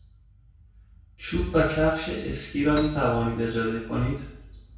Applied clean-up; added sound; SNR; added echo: none; Piano; 16 dB; reverberation time 0.6 s.